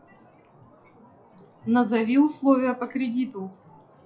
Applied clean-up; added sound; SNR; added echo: classical method WPE with log-MMSE.